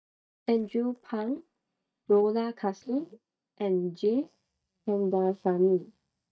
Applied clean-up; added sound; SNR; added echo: neural mask model DeepFilterNet 3.